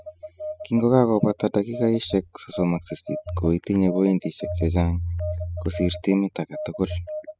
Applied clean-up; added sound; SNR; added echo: classical method spectral subtraction.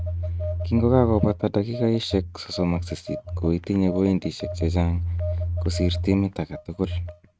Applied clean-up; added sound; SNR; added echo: neural mask model RNNoise.